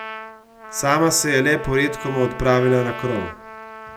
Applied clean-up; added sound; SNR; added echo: none; Trumpet; 13 dB; none.